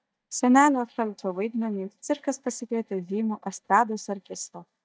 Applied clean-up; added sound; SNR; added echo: neural mask model DeepFilterNet 3.